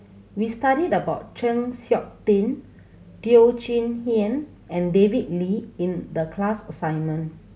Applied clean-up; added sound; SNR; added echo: none; none; none; none.